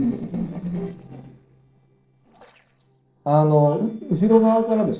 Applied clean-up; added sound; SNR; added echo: neural separator model SepFormer DNS4.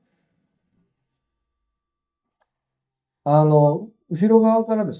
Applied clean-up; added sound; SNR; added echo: neural mask model DeepFilterNet 3.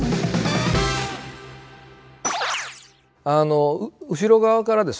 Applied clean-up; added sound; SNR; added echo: none; none; none; none.